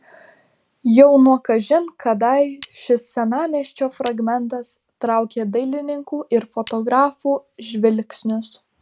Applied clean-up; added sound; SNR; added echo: none; Cutlery, silverware; 17 dB; none.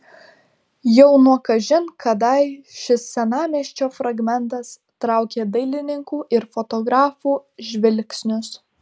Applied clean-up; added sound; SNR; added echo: none; none; none; none.